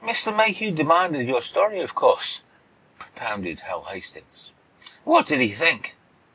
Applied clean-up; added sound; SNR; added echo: none; none; none; none.